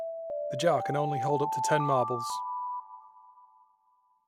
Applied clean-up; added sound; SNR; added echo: none; Alarm; 2 dB; none.